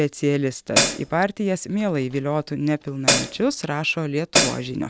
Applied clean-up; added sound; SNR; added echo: none; Hi-hat; -3 dB; none.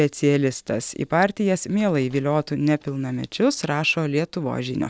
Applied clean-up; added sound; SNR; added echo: none; none; none; none.